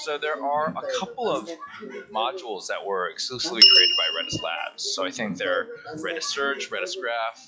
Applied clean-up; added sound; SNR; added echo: classical method log-MMSE.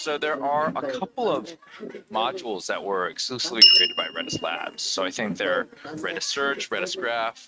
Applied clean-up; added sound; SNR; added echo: neural mask model RNNoise.